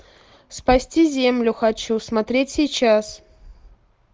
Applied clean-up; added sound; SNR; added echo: none; none; none; none.